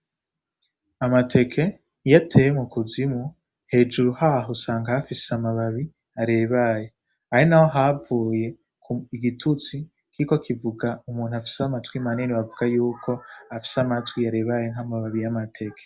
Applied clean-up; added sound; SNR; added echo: none; none; none; none.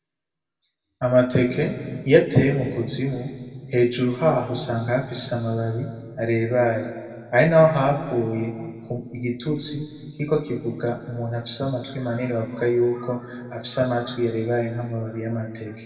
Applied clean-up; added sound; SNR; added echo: none; none; none; reverberation time 1.9 s.